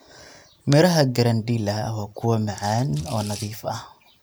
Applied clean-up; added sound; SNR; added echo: none; Rattle / Rattle (instrument); 18 dB; none.